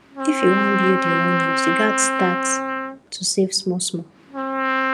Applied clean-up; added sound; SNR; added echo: none; Trumpet; 0 dB; none.